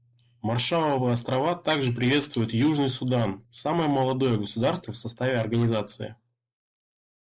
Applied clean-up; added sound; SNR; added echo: neural mask model Resemble Enhance denoiser.